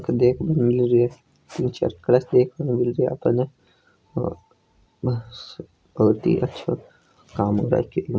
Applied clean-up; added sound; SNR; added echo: none; none; none; none.